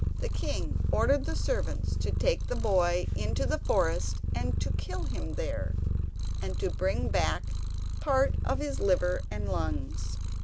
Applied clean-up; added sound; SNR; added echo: none; Purr; -3 dB; none.